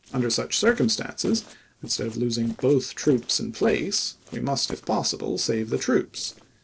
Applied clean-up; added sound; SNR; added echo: neural separator model SepFormer DNS4.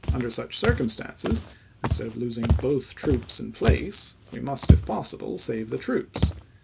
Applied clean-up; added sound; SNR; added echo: none; Walk, footsteps; -2 dB; none.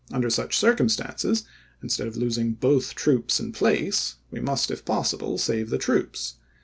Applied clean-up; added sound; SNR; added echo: none; none; none; none.